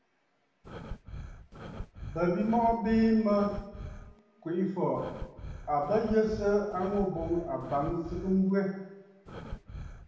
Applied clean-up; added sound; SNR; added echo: none; Breathing; 13 dB; reverberation time 0.9 s.